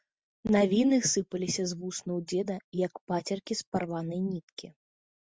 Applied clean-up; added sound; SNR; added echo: none; none; none; none.